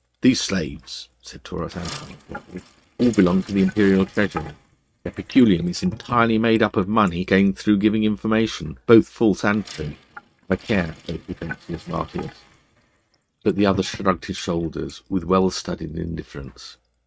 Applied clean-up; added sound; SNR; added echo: neural mask model RNNoise.